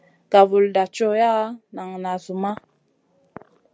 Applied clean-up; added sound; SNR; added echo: none; none; none; none.